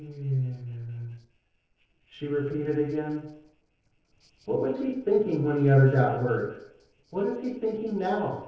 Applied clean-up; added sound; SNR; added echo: neural separator model SepFormer DNS4.